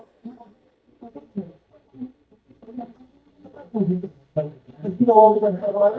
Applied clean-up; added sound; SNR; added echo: neural mask model DeepFilterNet 3.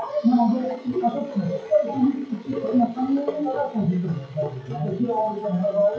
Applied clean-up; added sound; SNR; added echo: classical method WPE with log-MMSE.